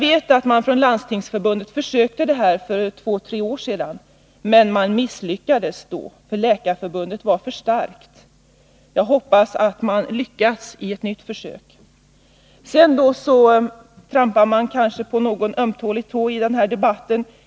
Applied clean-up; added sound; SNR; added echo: none; none; none; none.